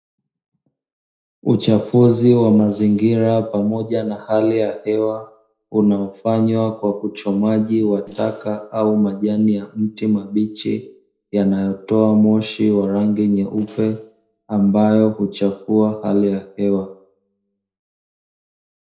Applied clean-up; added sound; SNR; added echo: neural separator model SepFormer DNS4.